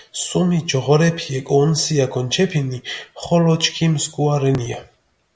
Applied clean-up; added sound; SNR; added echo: none; none; none; none.